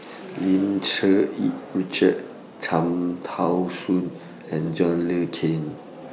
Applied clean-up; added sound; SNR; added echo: none; none; none; none.